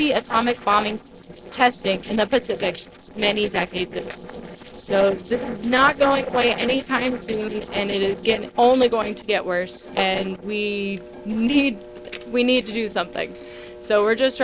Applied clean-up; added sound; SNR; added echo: neural separator model SepFormer DNS4.